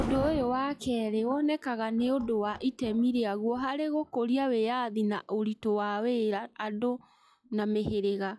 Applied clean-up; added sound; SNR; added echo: classical method log-MMSE.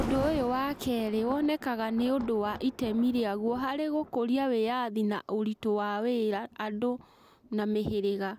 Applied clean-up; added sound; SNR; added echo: none; Thunder; 14 dB; none.